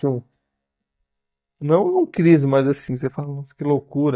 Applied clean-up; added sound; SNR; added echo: neural mask model DeepFilterNet 3.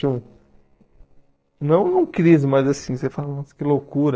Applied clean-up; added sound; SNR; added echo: neural separator model SepFormer DNS4.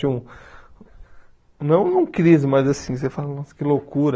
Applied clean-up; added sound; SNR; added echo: none; none; none; none.